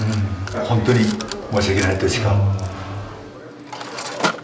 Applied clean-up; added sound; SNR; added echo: none; Mechanisms; 10 dB; none.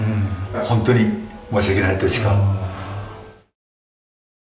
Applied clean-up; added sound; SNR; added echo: none; none; none; none.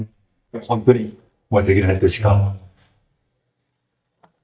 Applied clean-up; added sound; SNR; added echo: neural mask model DeepFilterNet 3.